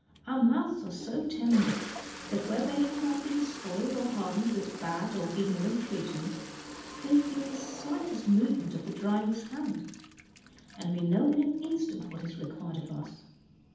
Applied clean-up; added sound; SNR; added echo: none; Toilet flush; 14 dB; reverberation time 0.8 s.